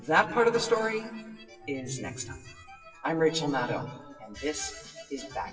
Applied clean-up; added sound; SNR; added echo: classical method WPE with log-MMSE.